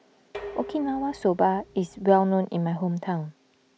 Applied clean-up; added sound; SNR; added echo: none; Dishes, pots, and pans; 17 dB; none.